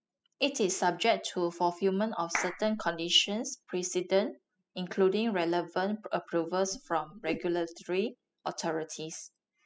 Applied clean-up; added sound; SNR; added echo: classical method spectral subtraction.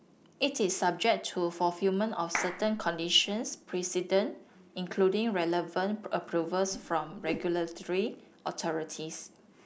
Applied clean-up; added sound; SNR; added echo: none; Clapping + Whoosh, swoosh, swish; 10 dB; none.